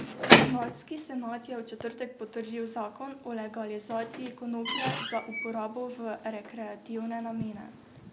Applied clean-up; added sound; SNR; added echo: none; Squeak / Slam / Wood; -4 dB; none.